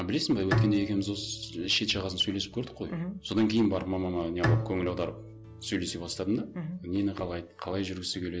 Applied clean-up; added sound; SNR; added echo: none; Bowed string instrument; 5 dB; none.